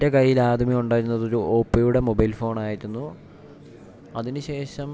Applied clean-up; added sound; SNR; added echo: none; none; none; none.